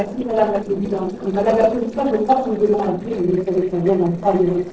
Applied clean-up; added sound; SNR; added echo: neural separator model SepFormer DNS4.